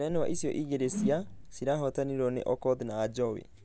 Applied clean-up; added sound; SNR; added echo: none; Whoosh, swoosh, swish; 9 dB; none.